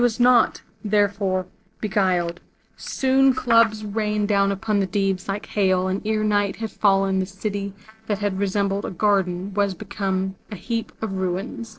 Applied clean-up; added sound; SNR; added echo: neural separator model SepFormer DNS4.